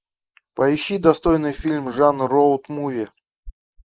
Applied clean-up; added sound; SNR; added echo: neural mask model Resemble Enhance denoiser.